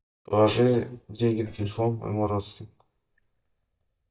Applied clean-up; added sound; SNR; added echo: neural mask model DeepFilterNet 3.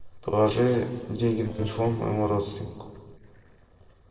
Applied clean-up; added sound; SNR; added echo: neural separator model SepFormer DNS4.